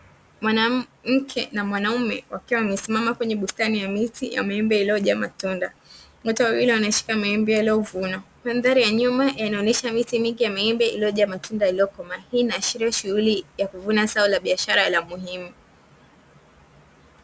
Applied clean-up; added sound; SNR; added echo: none; none; none; none.